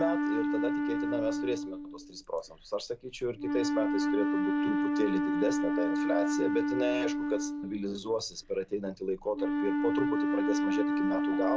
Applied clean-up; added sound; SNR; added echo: none; Wind instrument, woodwind instrument; -4 dB; none.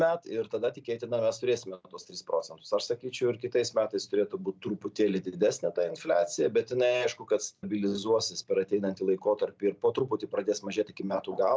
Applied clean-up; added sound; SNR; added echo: none; none; none; none.